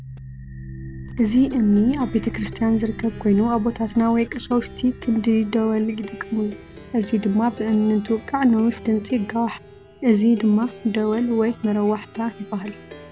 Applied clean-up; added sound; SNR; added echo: none; Plucked string instrument; 16 dB; none.